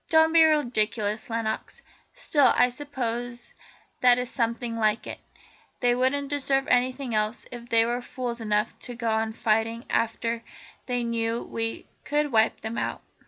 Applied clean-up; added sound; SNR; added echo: none; none; none; none.